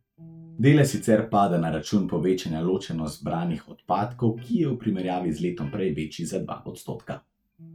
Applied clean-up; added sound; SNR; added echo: neural mask model RNNoise.